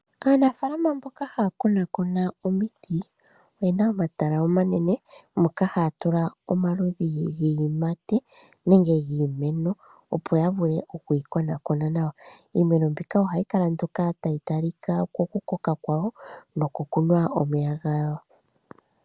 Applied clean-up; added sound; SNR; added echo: none; none; none; none.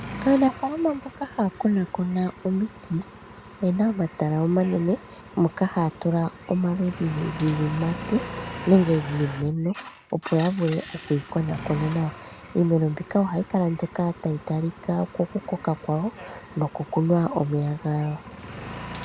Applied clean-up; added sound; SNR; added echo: none; Engine; 14 dB; none.